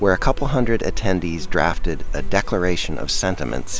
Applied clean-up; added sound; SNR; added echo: none; Rain; 0 dB; none.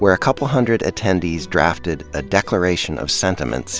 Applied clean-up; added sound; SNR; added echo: none; none; none; none.